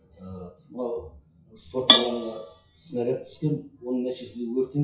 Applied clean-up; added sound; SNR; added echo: classical method WPE with log-MMSE.